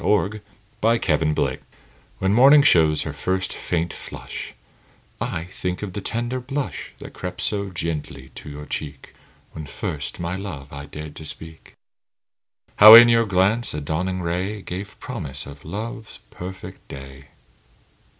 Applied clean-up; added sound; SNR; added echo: none; none; none; none.